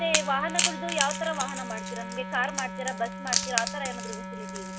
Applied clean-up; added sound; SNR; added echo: none; Wind instrument, woodwind instrument + Crack / Crackle; -1 dB; none.